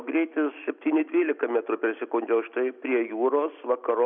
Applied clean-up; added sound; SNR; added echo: none; none; none; none.